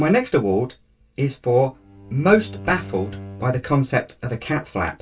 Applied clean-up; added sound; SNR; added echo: none; Bowed string instrument; 16 dB; reverberation time 0.2 s.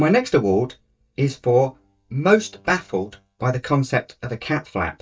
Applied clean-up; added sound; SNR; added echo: neural mask model DeepFilterNet 3.